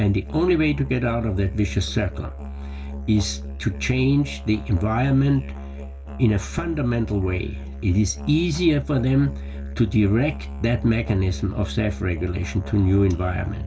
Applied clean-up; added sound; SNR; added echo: none; Musical instrument; 10 dB; reverberation time 0.2 s.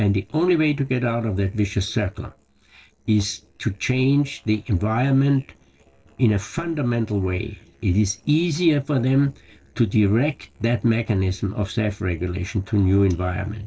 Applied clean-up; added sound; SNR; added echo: neural separator model SepFormer DNS4.